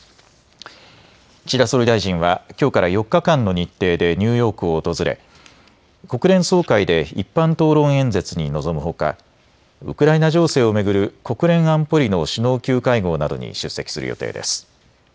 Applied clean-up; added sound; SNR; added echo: none; none; none; none.